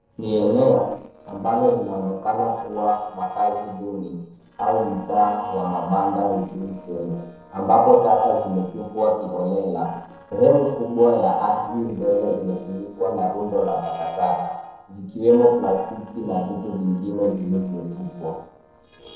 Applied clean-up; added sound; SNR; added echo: neural separator model SepFormer DNS4.